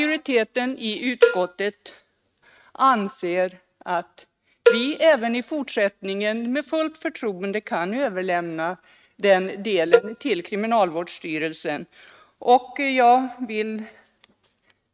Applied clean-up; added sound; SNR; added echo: neural mask model RNNoise.